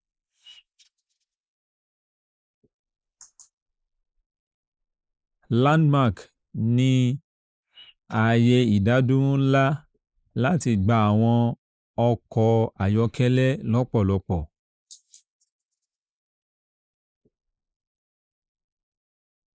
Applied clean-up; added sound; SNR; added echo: neural mask model Resemble Enhance denoiser.